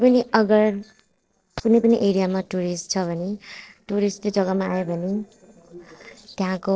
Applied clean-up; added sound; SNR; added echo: neural separator model SepFormer DNS4.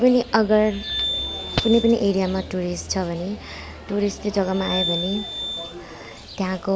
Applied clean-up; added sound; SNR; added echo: none; Glass; 8 dB; none.